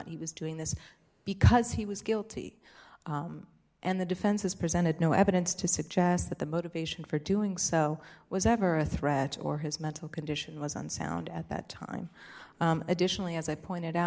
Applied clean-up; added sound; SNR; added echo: none; none; none; none.